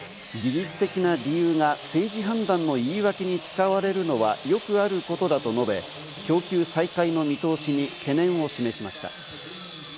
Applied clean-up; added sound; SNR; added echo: none; Sawing; 14 dB; none.